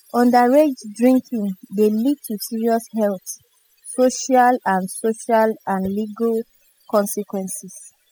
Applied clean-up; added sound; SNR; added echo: classical method spectral subtraction.